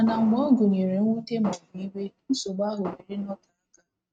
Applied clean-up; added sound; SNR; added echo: neural mask model RNNoise.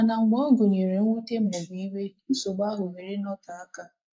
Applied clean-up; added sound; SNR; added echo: neural mask model Resemble Enhance denoiser.